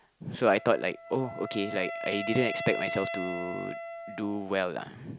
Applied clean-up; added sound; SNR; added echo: none; Wind instrument, woodwind instrument; 8 dB; none.